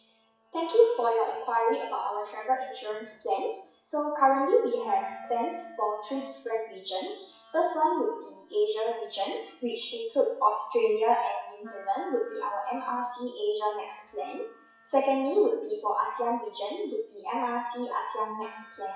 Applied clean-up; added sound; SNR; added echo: classical method WPE with log-MMSE.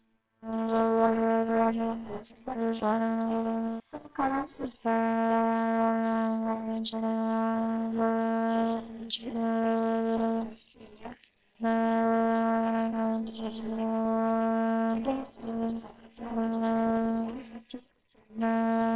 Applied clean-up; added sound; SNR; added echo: neural separator model SepFormer WHAMR!.